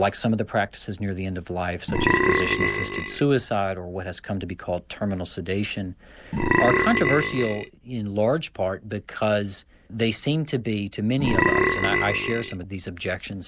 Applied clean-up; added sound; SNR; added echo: none; Burping, eructation; -3 dB; none.